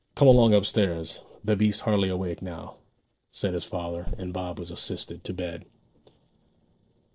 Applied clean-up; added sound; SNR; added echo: neural separator model SepFormer DNS4.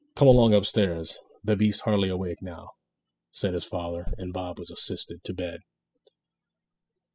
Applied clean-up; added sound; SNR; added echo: classical method spectral subtraction.